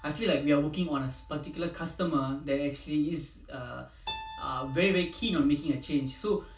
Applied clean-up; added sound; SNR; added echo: none; Keyboard (musical); 18 dB; reverberation time 0.2 s.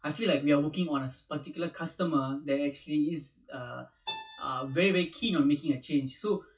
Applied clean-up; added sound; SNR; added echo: classical method WPE with log-MMSE.